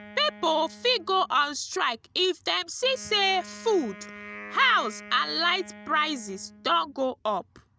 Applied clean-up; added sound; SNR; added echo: none; Wind instrument, woodwind instrument; 19 dB; none.